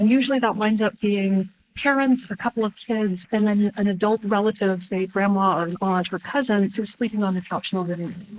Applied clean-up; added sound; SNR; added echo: neural mask model Resemble Enhance denoiser.